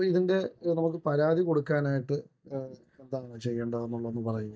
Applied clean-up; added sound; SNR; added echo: neural mask model DeepFilterNet 3.